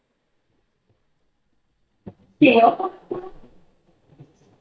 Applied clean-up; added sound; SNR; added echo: neural mask model DeepFilterNet 3.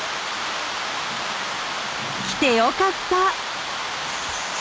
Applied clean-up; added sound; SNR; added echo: none; none; none; none.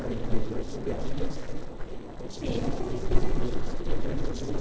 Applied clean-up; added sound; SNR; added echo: neural separator model SepFormer DNS4.